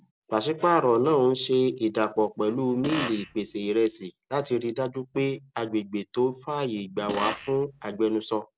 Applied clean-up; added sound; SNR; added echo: none; Fart; 10 dB; none.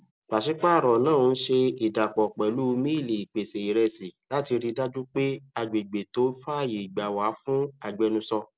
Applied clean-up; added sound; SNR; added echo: none; none; none; none.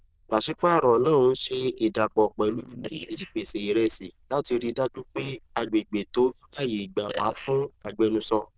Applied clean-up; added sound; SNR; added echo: neural diffusion model UNIVERSE++.